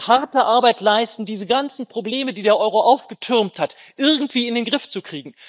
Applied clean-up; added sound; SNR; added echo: neural mask model DeepFilterNet 3.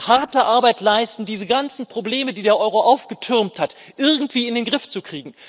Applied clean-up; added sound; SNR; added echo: neural separator model SepFormer DNS4.